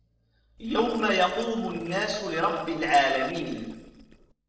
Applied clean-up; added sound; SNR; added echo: neural separator model SepFormer DNS4.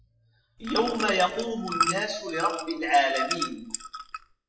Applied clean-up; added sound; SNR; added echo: classical method WPE with log-MMSE.